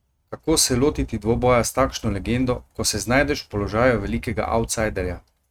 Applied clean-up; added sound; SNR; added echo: neural mask model RNNoise.